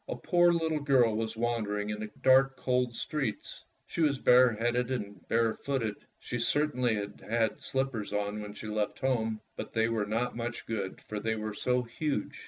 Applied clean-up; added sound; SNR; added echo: none; none; none; none.